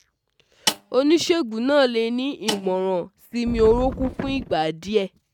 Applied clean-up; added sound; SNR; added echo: neural mask model RNNoise.